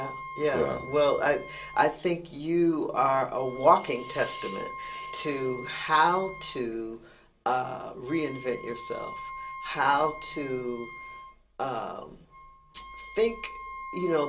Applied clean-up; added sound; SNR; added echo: none; Wind instrument, woodwind instrument; 14 dB; reverberation time 0.2 s.